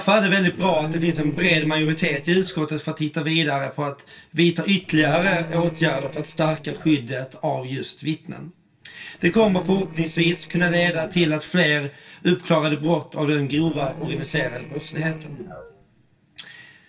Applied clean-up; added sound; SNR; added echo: neural separator model SepFormer DNS4.